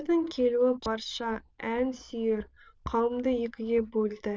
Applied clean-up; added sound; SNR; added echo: neural diffusion model UNIVERSE++.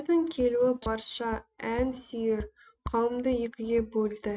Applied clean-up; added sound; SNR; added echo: neural mask model RNNoise.